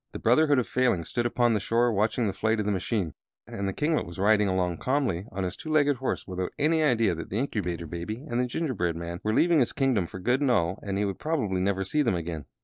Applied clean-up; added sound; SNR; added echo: neural separator model SepFormer DNS4.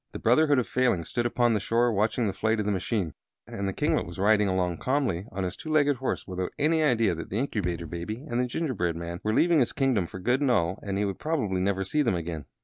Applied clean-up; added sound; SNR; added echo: none; Thump, thud; 13 dB; none.